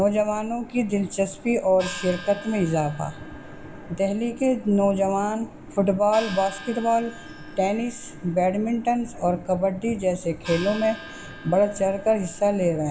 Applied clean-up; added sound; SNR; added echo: none; Gong; 17 dB; reverberation time 1.4 s.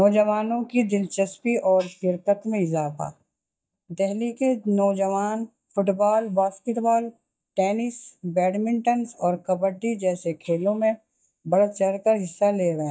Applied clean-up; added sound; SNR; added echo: neural mask model DeepFilterNet 3.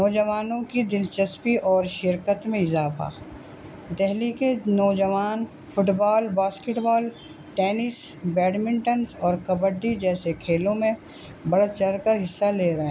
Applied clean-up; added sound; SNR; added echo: none; none; none; none.